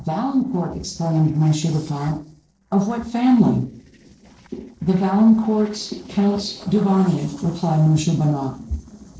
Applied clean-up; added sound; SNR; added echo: neural separator model SepFormer DNS4.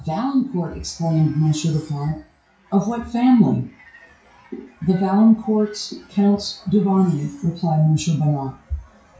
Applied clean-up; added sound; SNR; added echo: classical method WPE with log-MMSE.